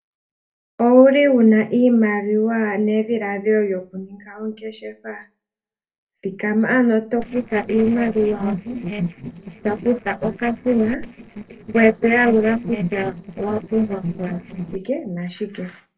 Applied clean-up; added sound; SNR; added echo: neural separator model SepFormer DNS4.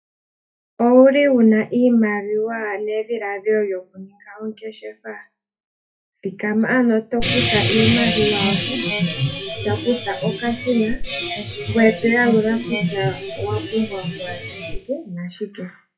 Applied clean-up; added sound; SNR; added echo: classical method WPE with log-MMSE.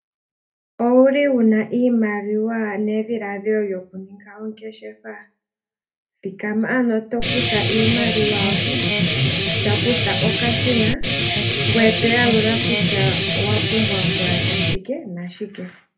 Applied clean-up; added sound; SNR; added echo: none; Guitar; -2 dB; reverberation time 0.3 s.